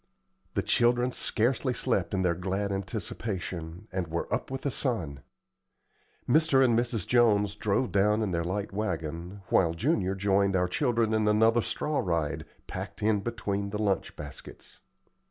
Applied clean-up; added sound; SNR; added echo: none; none; none; none.